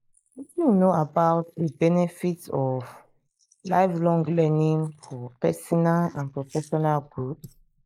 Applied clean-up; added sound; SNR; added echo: neural mask model Resemble Enhance denoiser.